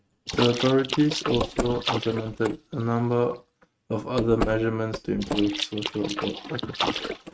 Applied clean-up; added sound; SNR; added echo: neural mask model RNNoise.